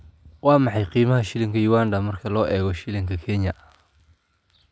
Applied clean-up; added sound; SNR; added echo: none; none; none; none.